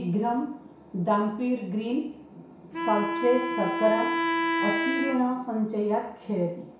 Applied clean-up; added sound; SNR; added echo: none; Wind instrument, woodwind instrument; 1 dB; reverberation time 0.6 s.